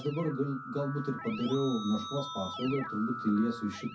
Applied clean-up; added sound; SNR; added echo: none; Keyboard (musical); 9 dB; reverberation time 0.3 s.